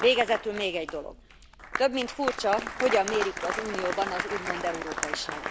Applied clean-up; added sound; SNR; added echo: none; Applause; 6 dB; none.